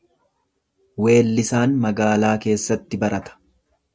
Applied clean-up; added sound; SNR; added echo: none; none; none; none.